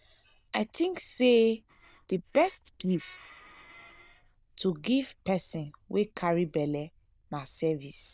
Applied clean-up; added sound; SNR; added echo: neural diffusion model UNIVERSE++.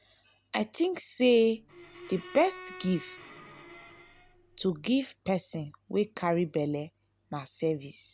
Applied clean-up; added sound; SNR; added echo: none; Bowed string instrument; 18 dB; none.